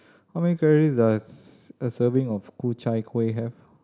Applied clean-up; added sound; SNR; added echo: none; none; none; none.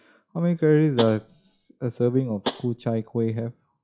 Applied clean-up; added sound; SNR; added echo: classical method log-MMSE.